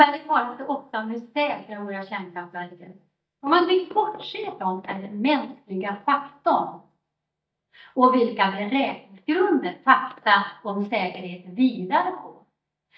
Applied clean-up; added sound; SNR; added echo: neural mask model DeepFilterNet 3.